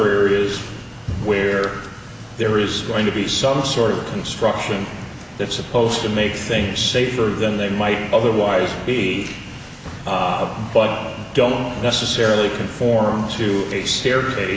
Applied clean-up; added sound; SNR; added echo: none; none; none; none.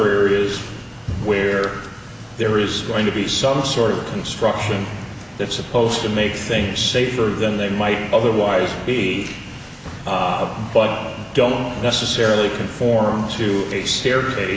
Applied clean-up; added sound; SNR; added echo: none; Piano; 15 dB; none.